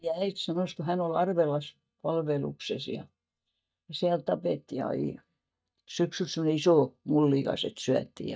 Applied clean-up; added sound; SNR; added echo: neural mask model DeepFilterNet 3.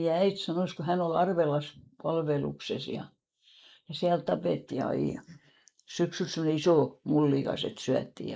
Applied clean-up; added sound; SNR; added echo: neural mask model Resemble Enhance denoiser.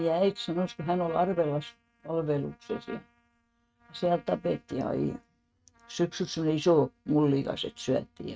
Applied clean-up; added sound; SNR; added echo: neural mask model RNNoise.